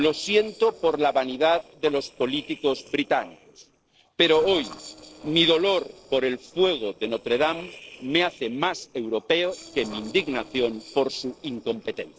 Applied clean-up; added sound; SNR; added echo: neural separator model SepFormer DNS4.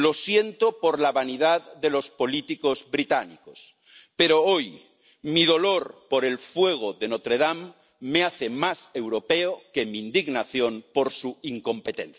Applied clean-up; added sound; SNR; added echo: none; none; none; none.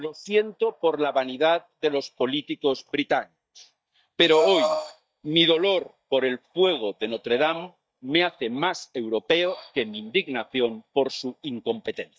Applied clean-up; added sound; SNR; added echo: neural mask model DeepFilterNet 3.